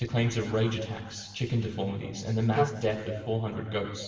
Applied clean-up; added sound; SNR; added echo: none; Wind instrument, woodwind instrument; 0 dB; reverberation time 1.3 s.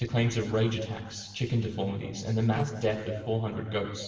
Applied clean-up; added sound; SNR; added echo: neural separator model SepFormer DNS4.